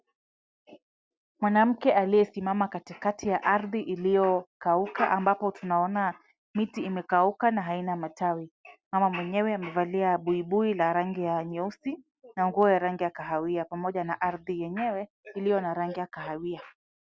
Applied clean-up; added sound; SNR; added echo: none; none; none; none.